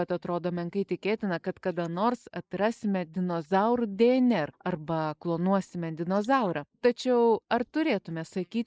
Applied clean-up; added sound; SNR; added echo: neural mask model Resemble Enhance denoiser.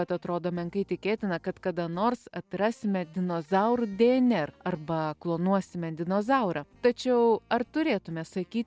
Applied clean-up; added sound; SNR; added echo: none; none; none; none.